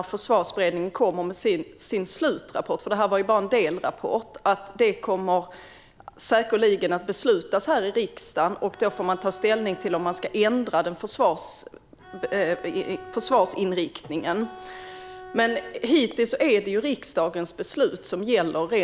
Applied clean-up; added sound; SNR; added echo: none; Bowed string instrument; 17 dB; none.